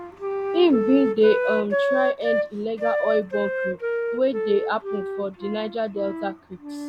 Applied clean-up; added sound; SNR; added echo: none; Wind instrument, woodwind instrument; 2 dB; none.